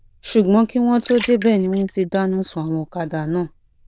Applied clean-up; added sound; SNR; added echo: neural diffusion model UNIVERSE++.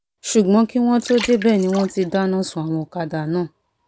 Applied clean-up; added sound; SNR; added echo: none; Water; 18 dB; none.